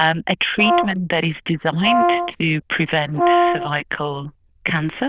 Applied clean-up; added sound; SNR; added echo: neural diffusion model UNIVERSE++.